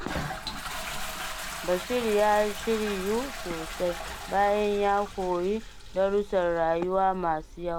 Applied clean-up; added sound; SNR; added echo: none; Toilet flush; 9 dB; none.